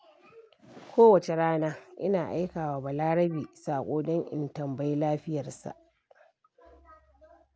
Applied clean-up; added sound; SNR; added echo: none; none; none; none.